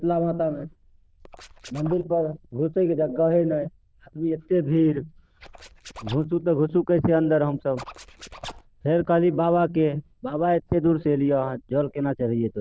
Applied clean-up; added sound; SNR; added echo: neural diffusion model UNIVERSE++.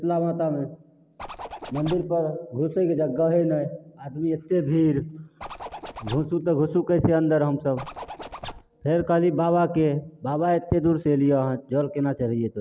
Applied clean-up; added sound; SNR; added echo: none; Zipper (clothing); 15 dB; none.